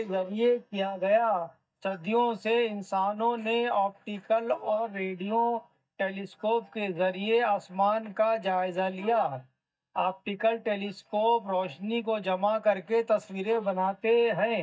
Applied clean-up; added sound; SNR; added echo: neural mask model DeepFilterNet 3.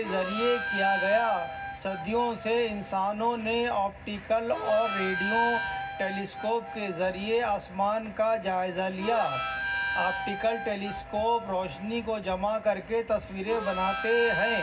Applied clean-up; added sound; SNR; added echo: none; Harmonica; 6 dB; reverberation time 0.4 s.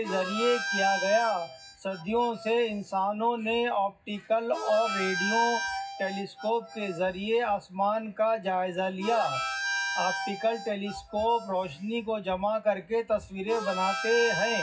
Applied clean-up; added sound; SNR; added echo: classical method WPE with log-MMSE.